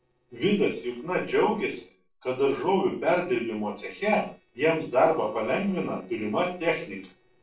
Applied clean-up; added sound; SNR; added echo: neural separator model SepFormer DNS4.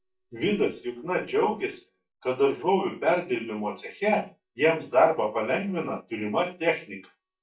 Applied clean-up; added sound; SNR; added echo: neural mask model DeepFilterNet 3.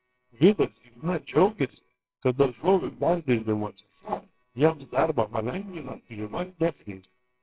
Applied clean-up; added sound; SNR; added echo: neural separator model SepFormer WHAMR!.